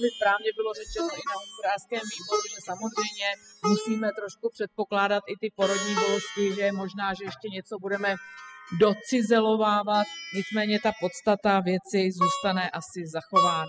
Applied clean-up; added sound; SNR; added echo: classical method spectral subtraction.